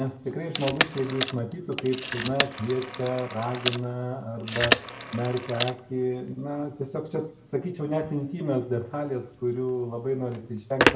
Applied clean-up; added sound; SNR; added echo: none; Telephone; 3 dB; reverberation time 1.2 s.